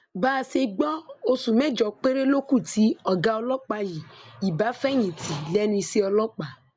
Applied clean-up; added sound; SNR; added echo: none; none; none; none.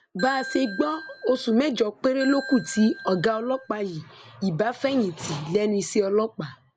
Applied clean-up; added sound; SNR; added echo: none; Ringtone / Bell; 14 dB; none.